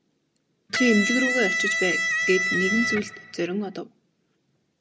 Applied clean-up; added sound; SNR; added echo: none; Electric guitar; -1 dB; none.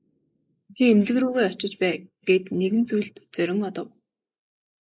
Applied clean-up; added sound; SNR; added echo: neural mask model Resemble Enhance denoiser.